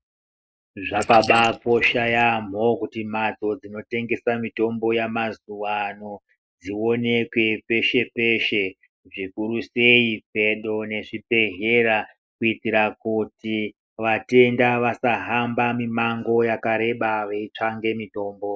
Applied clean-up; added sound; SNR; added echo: neural mask model Resemble Enhance denoiser.